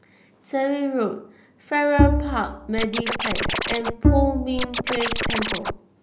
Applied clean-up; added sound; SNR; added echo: none; Bowed string instrument + Scratching (performance technique); -3 dB; none.